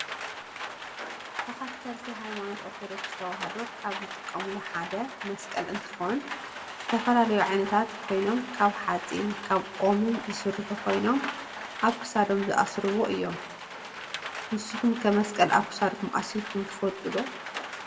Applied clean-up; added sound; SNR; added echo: none; Rain; 9 dB; reverberation time 0.7 s.